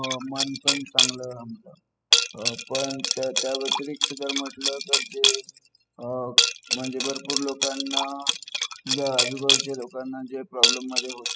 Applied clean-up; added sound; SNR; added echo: classical method spectral subtraction.